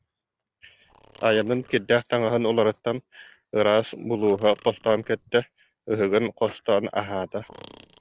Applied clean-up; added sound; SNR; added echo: neural separator model SepFormer DNS4.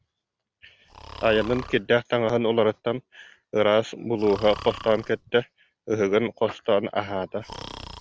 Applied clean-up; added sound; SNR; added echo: none; Breathing; 19 dB; none.